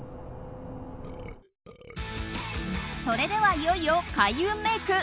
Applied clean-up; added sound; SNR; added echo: none; Bowed string instrument + Burping, eructation; 17 dB; none.